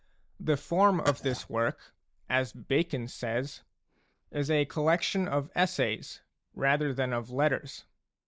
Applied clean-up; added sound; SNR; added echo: neural mask model Resemble Enhance denoiser.